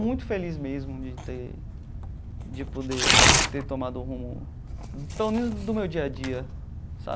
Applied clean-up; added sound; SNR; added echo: none; Tearing; -4 dB; none.